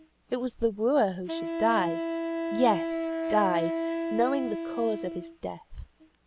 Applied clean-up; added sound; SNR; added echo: none; Wind instrument, woodwind instrument; 4 dB; none.